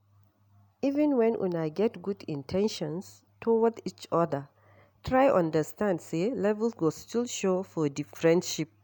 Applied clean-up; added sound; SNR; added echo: none; none; none; none.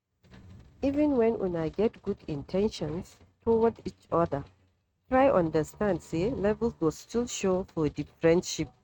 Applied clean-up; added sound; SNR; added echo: neural mask model RNNoise.